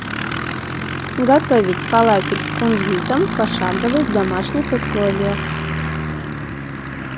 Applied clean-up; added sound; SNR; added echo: none; Aircraft; 3 dB; none.